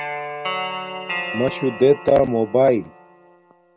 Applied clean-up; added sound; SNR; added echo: none; Guitar; 9 dB; none.